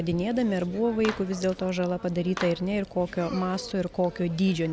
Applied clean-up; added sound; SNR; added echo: none; Clapping; 15 dB; none.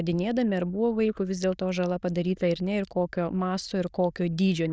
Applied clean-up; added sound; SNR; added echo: neural diffusion model UNIVERSE++.